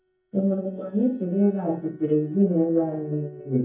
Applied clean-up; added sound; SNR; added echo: neural mask model DeepFilterNet 3.